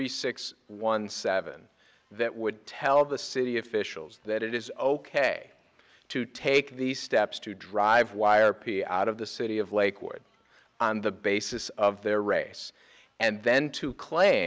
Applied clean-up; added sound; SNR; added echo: none; none; none; none.